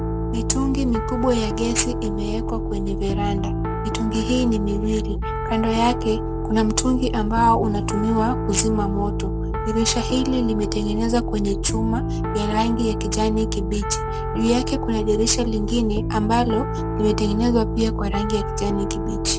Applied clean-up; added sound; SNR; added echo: none; Piano; 1 dB; none.